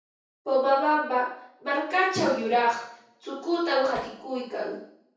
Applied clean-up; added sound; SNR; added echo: none; Hammer; 20 dB; reverberation time 0.6 s.